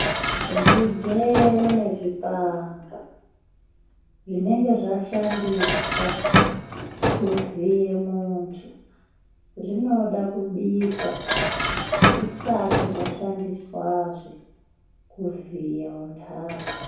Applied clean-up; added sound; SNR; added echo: none; Dishes, pots, and pans; 1 dB; reverberation time 0.7 s.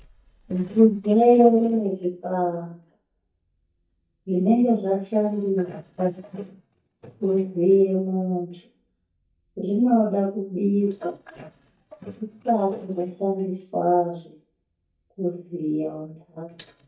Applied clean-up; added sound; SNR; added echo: neural mask model DeepFilterNet 3.